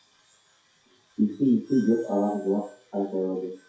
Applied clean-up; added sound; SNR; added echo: classical method WPE with log-MMSE.